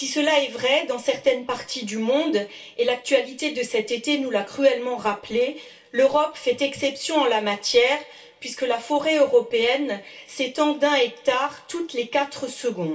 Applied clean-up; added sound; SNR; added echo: none; none; none; reverberation time 0.3 s.